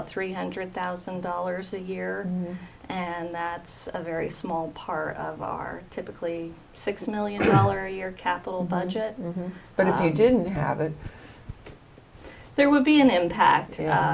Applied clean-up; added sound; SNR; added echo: none; none; none; none.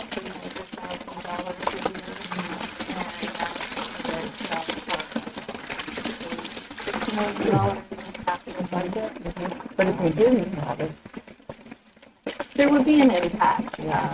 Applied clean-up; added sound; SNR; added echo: neural mask model RNNoise.